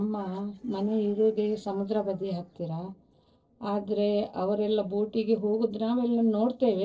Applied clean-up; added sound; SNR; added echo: neural separator model SepFormer DNS4.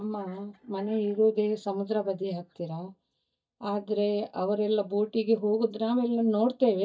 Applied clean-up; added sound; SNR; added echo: neural mask model DeepFilterNet 3.